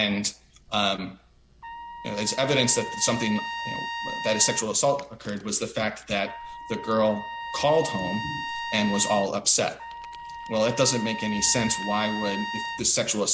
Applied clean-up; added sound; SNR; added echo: none; Trumpet; 8 dB; none.